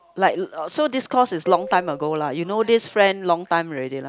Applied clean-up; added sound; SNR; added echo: none; Marimba, xylophone; 16 dB; none.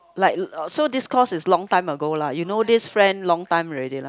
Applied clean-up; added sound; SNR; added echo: none; none; none; none.